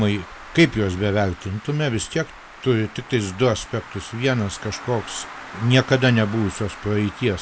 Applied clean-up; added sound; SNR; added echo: none; Traffic noise, roadway noise; 17 dB; none.